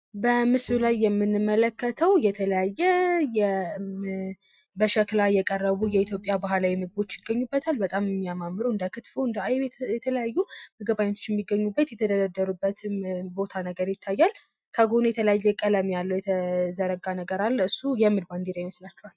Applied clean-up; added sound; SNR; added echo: neural mask model RNNoise.